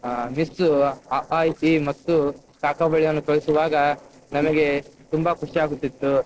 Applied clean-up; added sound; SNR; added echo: neural separator model SepFormer DNS4.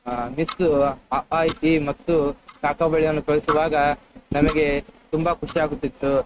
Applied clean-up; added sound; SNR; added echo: neural mask model RNNoise.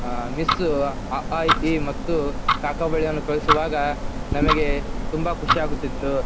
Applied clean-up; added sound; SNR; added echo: none; Tick-tock; -1 dB; none.